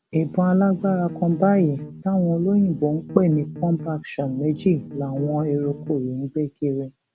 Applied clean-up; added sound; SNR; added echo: none; Bass guitar; 13 dB; none.